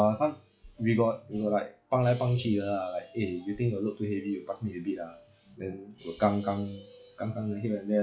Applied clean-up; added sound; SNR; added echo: classical method log-MMSE.